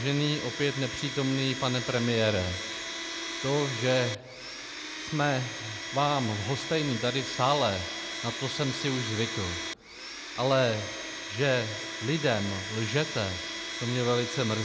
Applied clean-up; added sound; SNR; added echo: none; Domestic sounds, home sounds; 7 dB; none.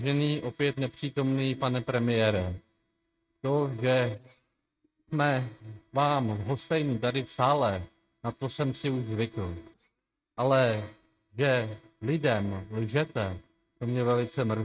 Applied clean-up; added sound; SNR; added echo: neural mask model RNNoise.